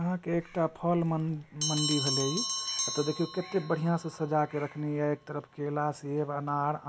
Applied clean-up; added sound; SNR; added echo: none; Bell; 8 dB; none.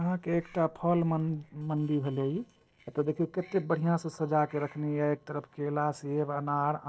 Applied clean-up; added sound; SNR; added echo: neural separator model SepFormer DNS4.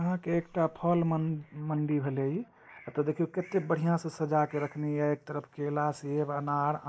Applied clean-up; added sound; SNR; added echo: neural mask model Resemble Enhance denoiser.